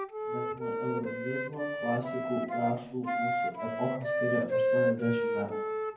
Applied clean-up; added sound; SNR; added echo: none; Wind instrument, woodwind instrument; -3 dB; reverberation time 0.9 s.